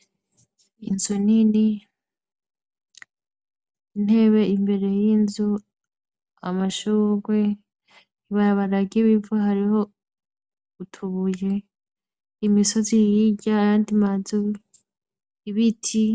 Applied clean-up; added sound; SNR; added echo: none; none; none; none.